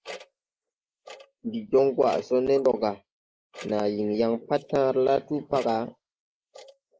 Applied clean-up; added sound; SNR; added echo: neural mask model Resemble Enhance denoiser.